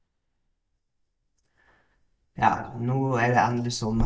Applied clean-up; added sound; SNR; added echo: neural mask model DeepFilterNet 3.